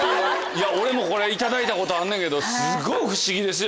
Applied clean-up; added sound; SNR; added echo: none; Dishes, pots, and pans; 15 dB; none.